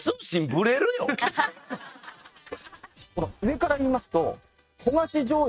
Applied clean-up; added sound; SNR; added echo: neural mask model RNNoise.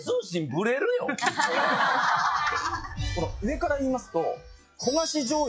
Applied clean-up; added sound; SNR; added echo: classical method log-MMSE.